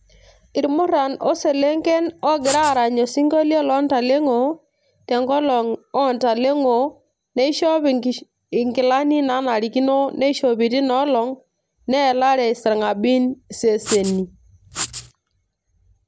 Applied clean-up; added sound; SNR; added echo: none; Writing; 11 dB; none.